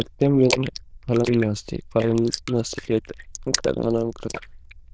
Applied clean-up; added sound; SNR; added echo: neural diffusion model UNIVERSE++.